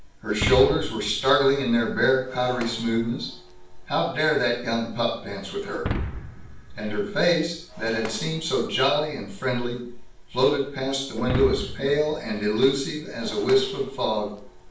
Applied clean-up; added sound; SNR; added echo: none; Shatter; 12 dB; reverberation time 0.5 s.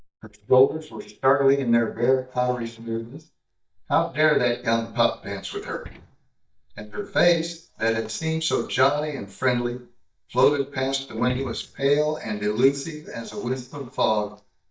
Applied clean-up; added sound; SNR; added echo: neural mask model DeepFilterNet 3.